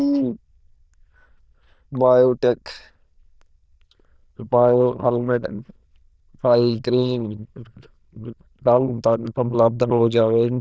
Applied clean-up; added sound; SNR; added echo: neural diffusion model UNIVERSE++.